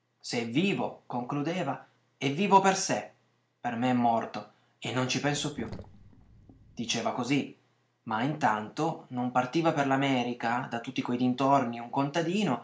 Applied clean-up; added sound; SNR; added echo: none; Sink (filling or washing); 17 dB; none.